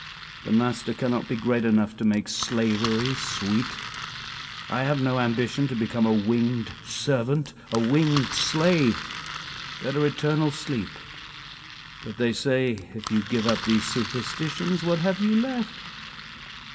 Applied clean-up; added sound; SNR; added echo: none; Engine; 11 dB; reverberation time 1.9 s.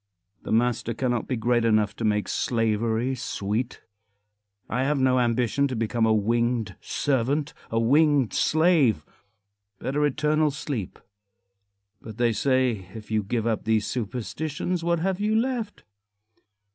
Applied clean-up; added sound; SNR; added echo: none; none; none; none.